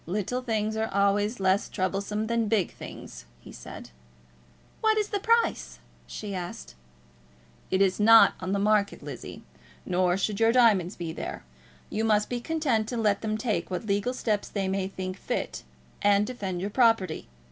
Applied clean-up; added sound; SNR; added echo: none; none; none; none.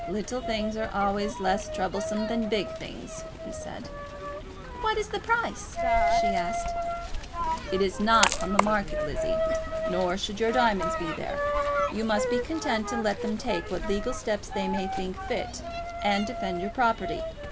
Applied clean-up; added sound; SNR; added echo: none; Coin (dropping); 1 dB; none.